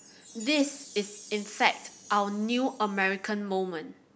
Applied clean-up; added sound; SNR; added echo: none; Chime; 20 dB; none.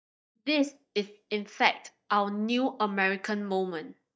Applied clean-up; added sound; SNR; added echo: neural mask model DeepFilterNet 3.